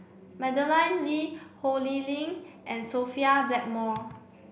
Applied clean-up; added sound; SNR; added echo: none; none; none; none.